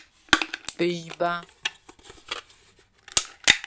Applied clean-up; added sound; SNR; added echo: none; Crushing; -5 dB; none.